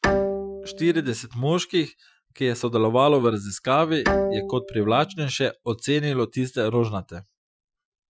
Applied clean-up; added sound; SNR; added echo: classical method Wiener filter.